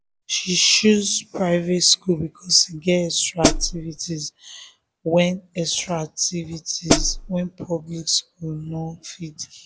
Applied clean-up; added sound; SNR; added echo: none; Hi-hat; -2 dB; none.